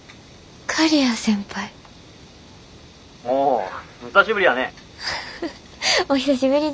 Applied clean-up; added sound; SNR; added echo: none; none; none; none.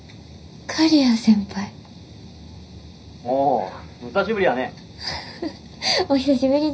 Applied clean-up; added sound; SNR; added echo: none; none; none; reverberation time 0.5 s.